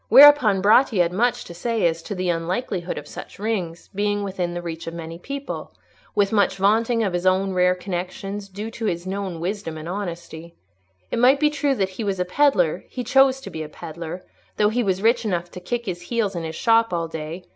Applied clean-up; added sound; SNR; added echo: none; none; none; none.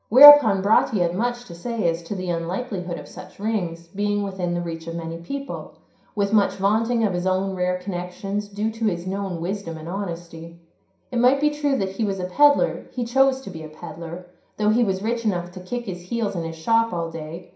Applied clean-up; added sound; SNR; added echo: none; none; none; reverberation time 0.5 s.